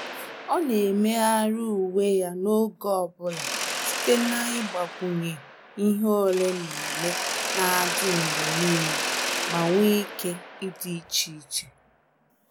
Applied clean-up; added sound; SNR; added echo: none; Mechanisms; 6 dB; none.